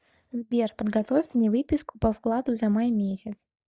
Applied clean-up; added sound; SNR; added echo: neural mask model DeepFilterNet 3.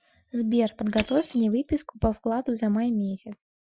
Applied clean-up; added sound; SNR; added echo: classical method Wiener filter.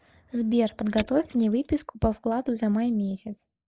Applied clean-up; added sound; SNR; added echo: neural mask model Resemble Enhance denoiser.